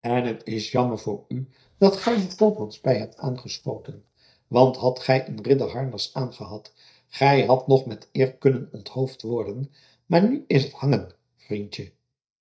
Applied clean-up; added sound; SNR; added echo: neural mask model DeepFilterNet 3.